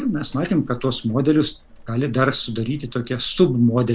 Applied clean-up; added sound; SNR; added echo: none; Rain; 20 dB; none.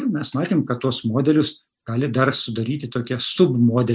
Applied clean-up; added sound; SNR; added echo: none; none; none; none.